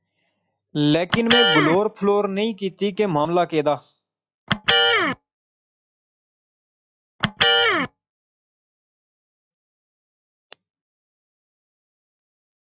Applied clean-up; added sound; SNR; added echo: classical method log-MMSE.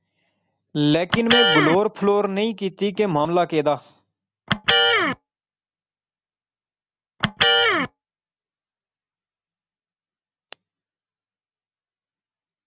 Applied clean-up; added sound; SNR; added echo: none; Electric guitar; -2 dB; none.